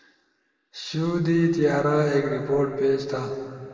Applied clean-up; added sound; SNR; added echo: none; none; none; reverberation time 2.1 s.